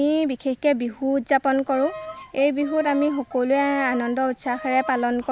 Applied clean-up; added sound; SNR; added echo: none; Bowed string instrument; 15 dB; none.